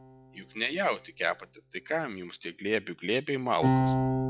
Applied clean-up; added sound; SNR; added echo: classical method log-MMSE.